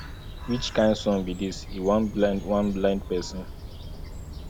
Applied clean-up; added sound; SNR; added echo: none; Bird; 10 dB; none.